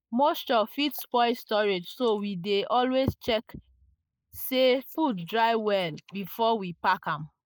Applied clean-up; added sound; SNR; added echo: neural mask model Resemble Enhance denoiser.